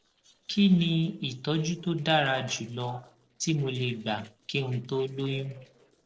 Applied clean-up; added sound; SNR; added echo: neural separator model SepFormer DNS4.